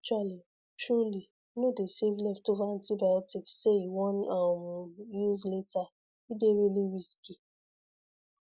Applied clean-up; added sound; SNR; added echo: none; none; none; none.